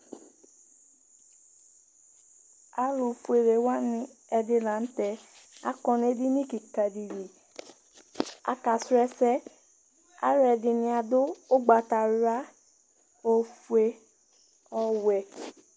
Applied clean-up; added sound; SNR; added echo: none; none; none; none.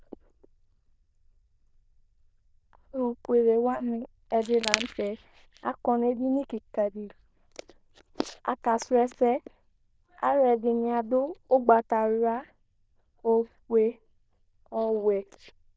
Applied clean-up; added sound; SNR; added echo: neural diffusion model UNIVERSE++.